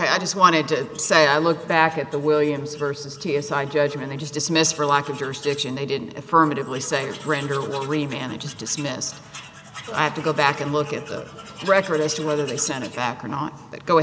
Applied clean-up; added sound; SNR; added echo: none; Tools; 20 dB; none.